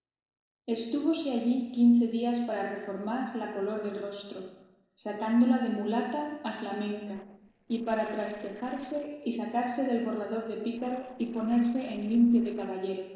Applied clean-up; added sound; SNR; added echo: neural separator model SepFormer DNS4.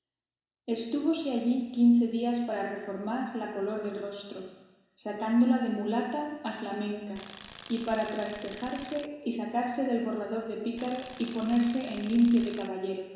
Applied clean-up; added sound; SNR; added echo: none; Tools; 17 dB; reverberation time 1.0 s.